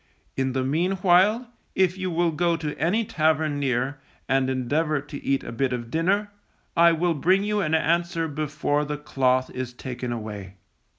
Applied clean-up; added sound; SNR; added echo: none; none; none; none.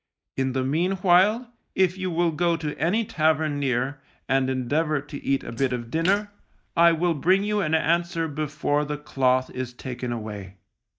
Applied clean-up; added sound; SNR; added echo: neural mask model DeepFilterNet 3.